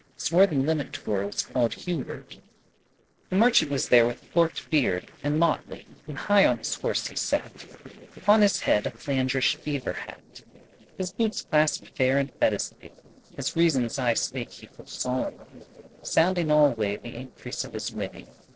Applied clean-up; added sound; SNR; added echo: neural separator model SepFormer DNS4.